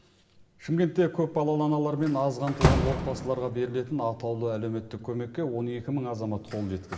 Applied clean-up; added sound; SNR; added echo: none; Slam; 5 dB; reverberation time 1.5 s.